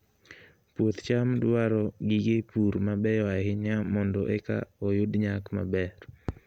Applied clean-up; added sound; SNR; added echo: none; none; none; none.